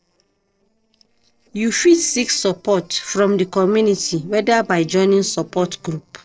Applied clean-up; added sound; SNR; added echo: neural separator model SepFormer DNS4.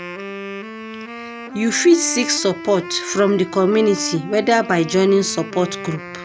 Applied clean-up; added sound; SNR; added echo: none; Wind instrument, woodwind instrument; 12 dB; none.